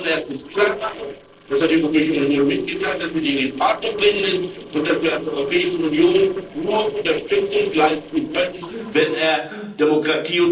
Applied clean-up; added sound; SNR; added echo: neural separator model SepFormer DNS4.